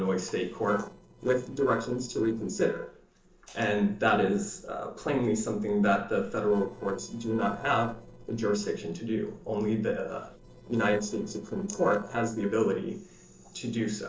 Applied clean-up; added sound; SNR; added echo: neural separator model SepFormer DNS4.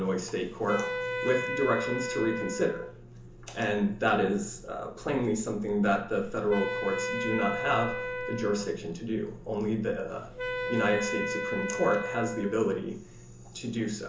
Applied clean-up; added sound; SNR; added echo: none; Wind instrument, woodwind instrument; 5 dB; reverberation time 0.8 s.